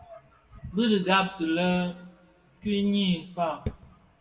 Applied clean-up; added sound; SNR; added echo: none; none; none; reverberation time 1.3 s.